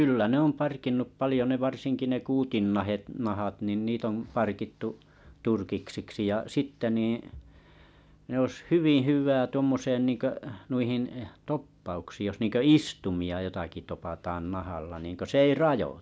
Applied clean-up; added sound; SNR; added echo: none; none; none; none.